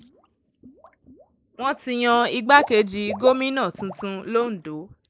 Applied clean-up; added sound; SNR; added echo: neural mask model Resemble Enhance denoiser.